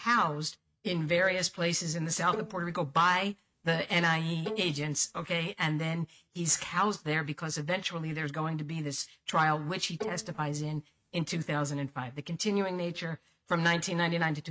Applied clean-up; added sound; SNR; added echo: neural mask model RNNoise.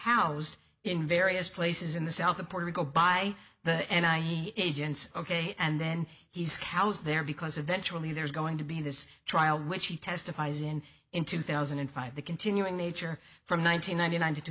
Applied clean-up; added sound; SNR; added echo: none; none; none; none.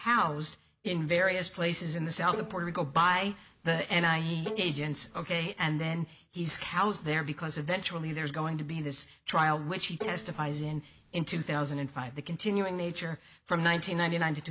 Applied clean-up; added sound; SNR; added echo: none; Bowed string instrument; 12 dB; none.